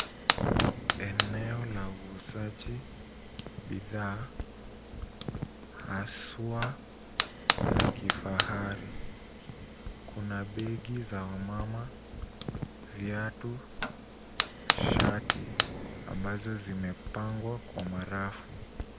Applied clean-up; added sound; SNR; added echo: none; Fire; -3 dB; none.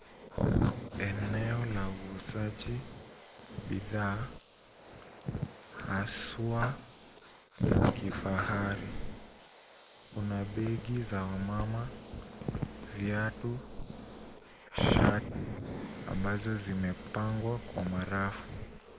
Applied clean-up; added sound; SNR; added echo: neural mask model Resemble Enhance denoiser.